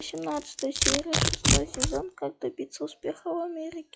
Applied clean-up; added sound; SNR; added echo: classical method log-MMSE.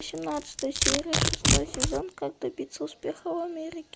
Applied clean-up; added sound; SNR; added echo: none; Domestic sounds, home sounds; -3 dB; none.